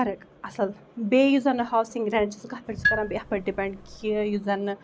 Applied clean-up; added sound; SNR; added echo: none; Marimba, xylophone; 5 dB; none.